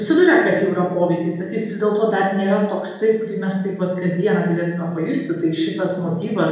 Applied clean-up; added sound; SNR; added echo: none; none; none; reverberation time 0.9 s.